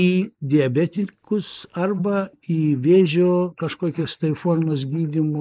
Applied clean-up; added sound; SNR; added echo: neural mask model Resemble Enhance denoiser.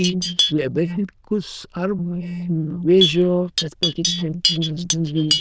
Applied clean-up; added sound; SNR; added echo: neural diffusion model UNIVERSE++.